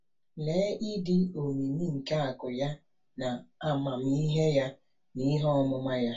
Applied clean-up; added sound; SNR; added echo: none; none; none; reverberation time 0.2 s.